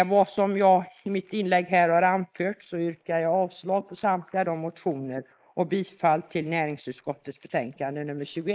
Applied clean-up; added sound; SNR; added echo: neural mask model Resemble Enhance denoiser.